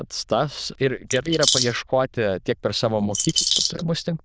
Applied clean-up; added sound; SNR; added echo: neural diffusion model UNIVERSE++.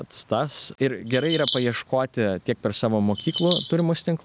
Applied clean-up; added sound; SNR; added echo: none; Bird vocalization, bird call, bird song; -1 dB; none.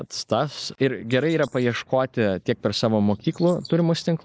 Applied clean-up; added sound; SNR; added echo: neural mask model Resemble Enhance denoiser.